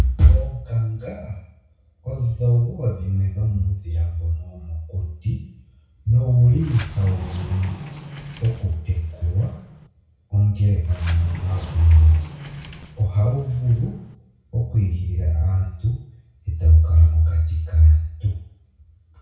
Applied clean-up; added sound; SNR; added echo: none; Sliding door; 17 dB; reverberation time 0.6 s.